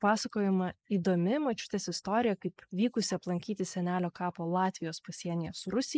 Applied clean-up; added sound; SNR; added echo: neural mask model Resemble Enhance denoiser.